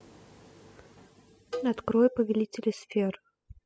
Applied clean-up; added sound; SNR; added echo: classical method spectral subtraction.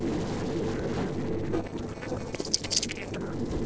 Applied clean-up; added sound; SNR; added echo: neural separator model SepFormer DNS4.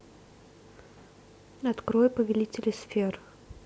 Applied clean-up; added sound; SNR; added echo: none; none; none; none.